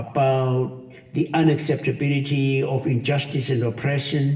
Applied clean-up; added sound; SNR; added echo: none; none; none; reverberation time 1.0 s.